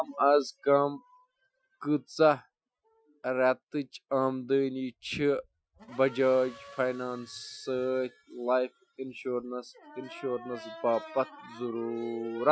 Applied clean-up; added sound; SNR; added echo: classical method Wiener filter.